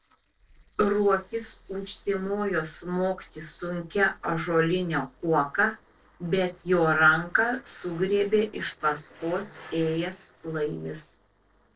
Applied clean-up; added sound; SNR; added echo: neural separator model SepFormer DNS4.